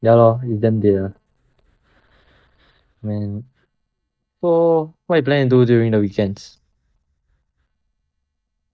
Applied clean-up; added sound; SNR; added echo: neural mask model DeepFilterNet 3.